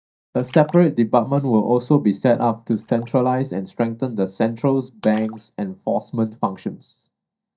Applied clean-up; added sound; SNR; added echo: neural mask model DeepFilterNet 3.